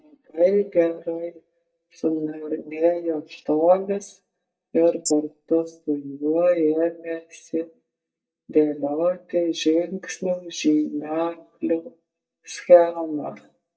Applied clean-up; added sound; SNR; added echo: neural mask model DeepFilterNet 3.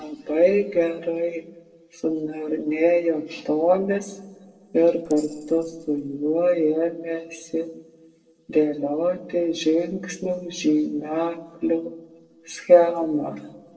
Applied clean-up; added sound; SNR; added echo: neural separator model SepFormer DNS4.